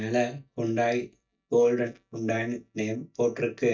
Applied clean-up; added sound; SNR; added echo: neural mask model DeepFilterNet 3.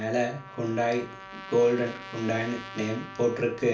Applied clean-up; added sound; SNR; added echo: none; Trumpet; 15 dB; reverberation time 0.4 s.